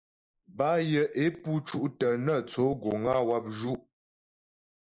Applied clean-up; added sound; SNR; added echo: neural mask model Resemble Enhance denoiser.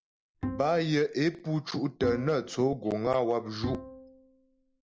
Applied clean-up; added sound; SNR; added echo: none; Bowed string instrument; 10 dB; none.